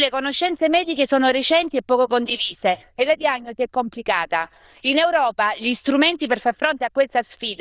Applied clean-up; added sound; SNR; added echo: neural diffusion model UNIVERSE++.